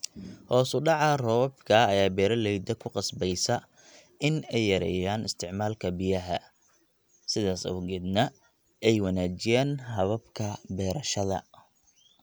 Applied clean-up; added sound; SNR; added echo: none; none; none; none.